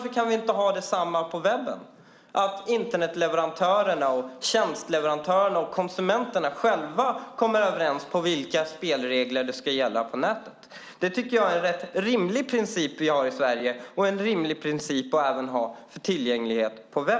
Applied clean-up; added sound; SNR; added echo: none; none; none; none.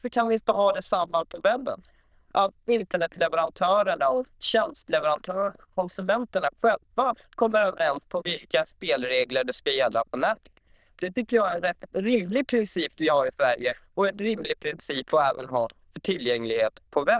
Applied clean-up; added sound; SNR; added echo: neural diffusion model UNIVERSE++.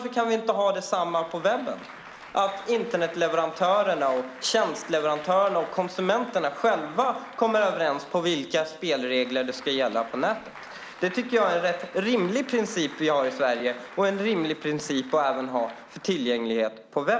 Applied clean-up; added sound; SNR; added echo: none; Applause; 20 dB; none.